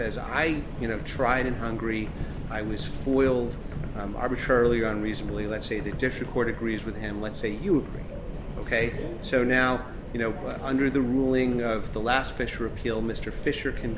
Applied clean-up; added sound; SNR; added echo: none; Subway, metro, underground; 8 dB; none.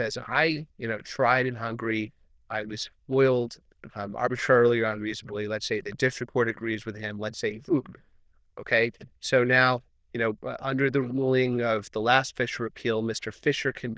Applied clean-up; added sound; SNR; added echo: neural diffusion model UNIVERSE++.